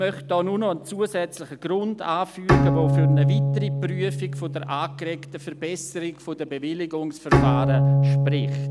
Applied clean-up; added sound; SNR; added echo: none; Bowed string instrument; -4 dB; none.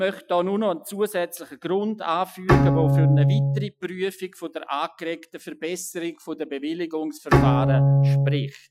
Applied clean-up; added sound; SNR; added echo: classical method Wiener filter.